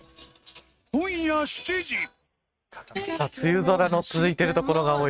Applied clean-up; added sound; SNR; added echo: neural mask model RNNoise.